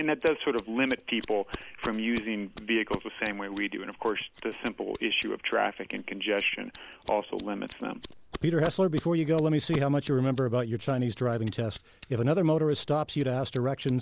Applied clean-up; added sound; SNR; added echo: none; Scissors; 13 dB; none.